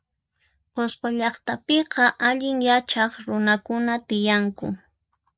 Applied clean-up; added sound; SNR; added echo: none; none; none; none.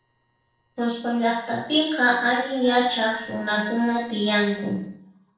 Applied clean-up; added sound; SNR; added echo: neural separator model SepFormer DNS4.